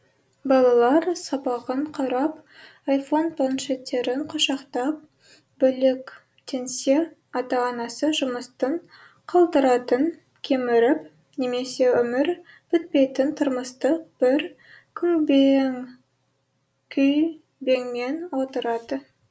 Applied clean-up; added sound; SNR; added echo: none; none; none; none.